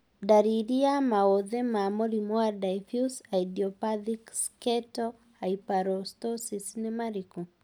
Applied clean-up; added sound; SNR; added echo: none; none; none; none.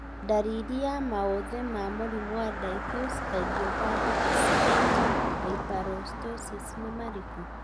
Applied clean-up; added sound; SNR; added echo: none; Car passing by; -3 dB; none.